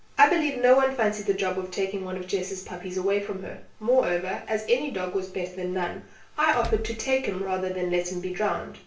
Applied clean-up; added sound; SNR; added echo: none; Door / Car; 12 dB; reverberation time 0.3 s.